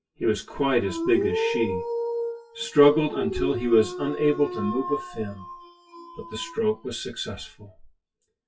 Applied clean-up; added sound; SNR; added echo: classical method WPE with log-MMSE.